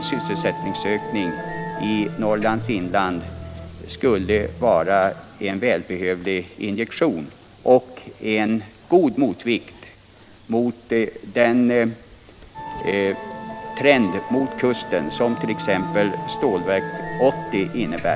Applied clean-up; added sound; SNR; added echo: none; Musical instrument; 11 dB; none.